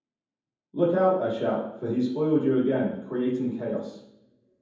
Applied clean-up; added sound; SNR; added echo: none; none; none; reverberation time 0.9 s.